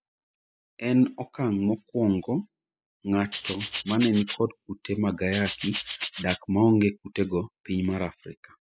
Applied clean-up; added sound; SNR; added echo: classical method spectral subtraction.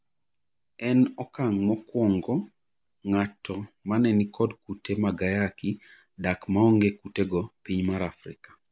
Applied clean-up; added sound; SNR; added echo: none; none; none; none.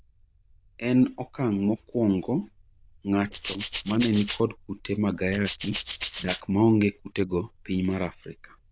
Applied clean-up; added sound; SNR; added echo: neural diffusion model UNIVERSE++.